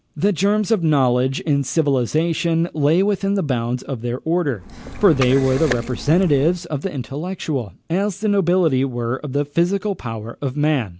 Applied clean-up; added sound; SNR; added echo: none; Liquid; 10 dB; none.